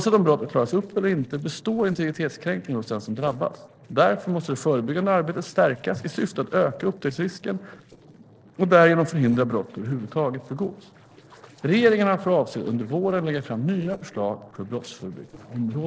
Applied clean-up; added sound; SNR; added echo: neural separator model SepFormer DNS4.